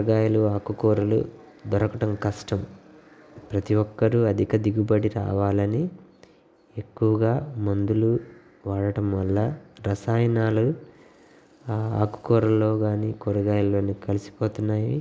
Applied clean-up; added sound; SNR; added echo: none; none; none; none.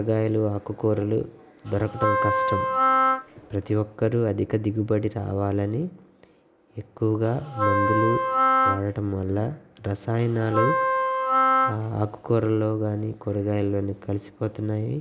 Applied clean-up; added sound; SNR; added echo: none; Wind instrument, woodwind instrument; -3 dB; none.